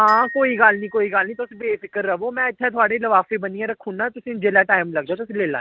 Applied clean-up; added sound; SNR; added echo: none; Glockenspiel; 17 dB; none.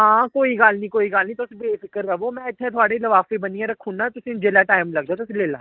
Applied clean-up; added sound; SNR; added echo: neural mask model DeepFilterNet 3.